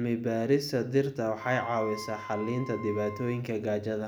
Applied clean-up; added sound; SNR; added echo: none; Wind instrument, woodwind instrument; 13 dB; none.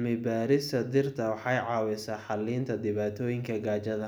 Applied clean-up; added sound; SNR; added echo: none; none; none; none.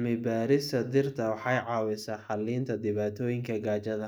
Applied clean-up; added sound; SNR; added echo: neural mask model DeepFilterNet 3.